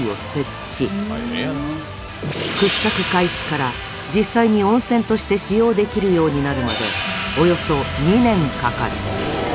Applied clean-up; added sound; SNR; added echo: none; Hi-hat; 11 dB; none.